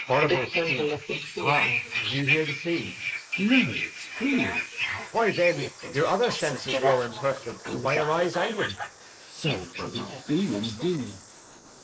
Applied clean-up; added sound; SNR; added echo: neural mask model Resemble Enhance denoiser.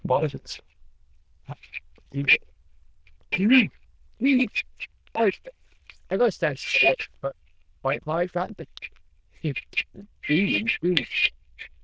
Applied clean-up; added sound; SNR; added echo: neural diffusion model UNIVERSE++.